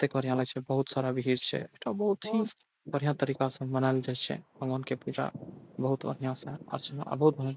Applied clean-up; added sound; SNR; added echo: neural mask model Resemble Enhance denoiser.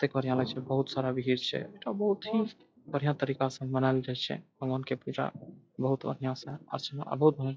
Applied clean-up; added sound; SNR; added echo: classical method log-MMSE.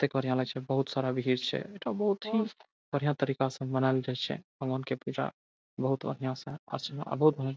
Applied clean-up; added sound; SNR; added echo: none; none; none; none.